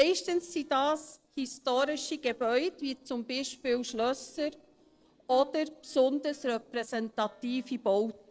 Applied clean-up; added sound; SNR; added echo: neural separator model SepFormer DNS4.